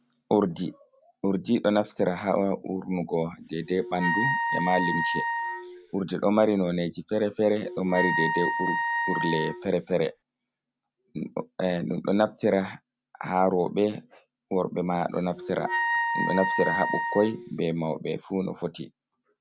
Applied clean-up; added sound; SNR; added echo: none; Wind instrument, woodwind instrument; 2 dB; none.